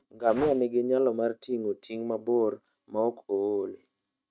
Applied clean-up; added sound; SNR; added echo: neural mask model RNNoise.